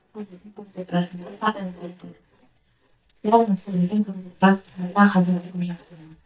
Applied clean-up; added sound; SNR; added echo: neural mask model DeepFilterNet 3.